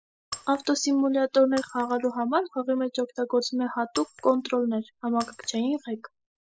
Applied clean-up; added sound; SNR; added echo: classical method spectral subtraction.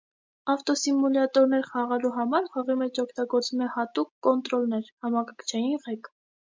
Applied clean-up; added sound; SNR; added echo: none; none; none; none.